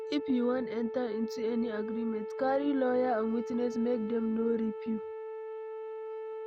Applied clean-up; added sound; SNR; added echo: none; Wind instrument, woodwind instrument; 7 dB; none.